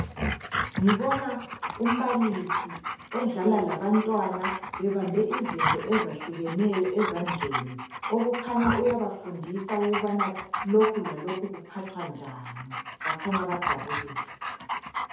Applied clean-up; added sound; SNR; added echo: none; Dog; 5 dB; reverberation time 2.0 s.